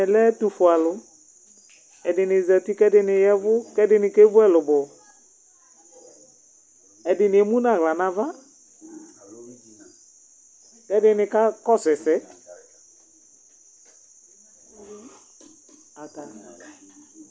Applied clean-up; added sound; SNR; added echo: none; none; none; none.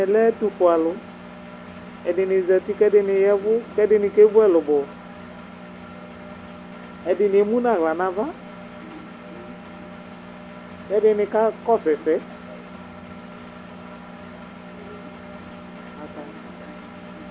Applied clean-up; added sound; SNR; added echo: none; Engine; 16 dB; none.